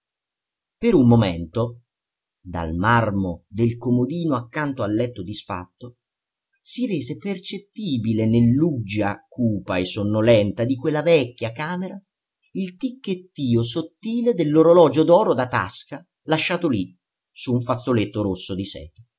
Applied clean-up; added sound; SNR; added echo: none; none; none; none.